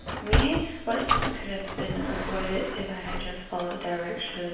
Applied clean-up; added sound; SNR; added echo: none; Sliding door; -1 dB; reverberation time 0.9 s.